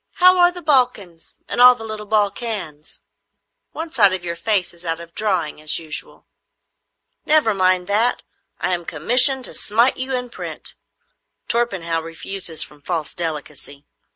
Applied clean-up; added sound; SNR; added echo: none; none; none; none.